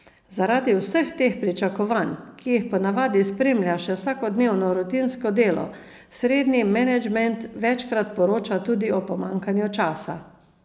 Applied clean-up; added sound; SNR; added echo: none; none; none; none.